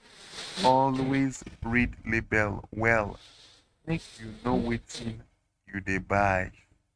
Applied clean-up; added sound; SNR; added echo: neural mask model RNNoise.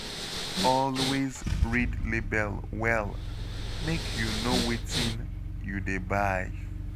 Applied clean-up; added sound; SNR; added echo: none; Respiratory sounds + Engine starting / Car; 1 dB; none.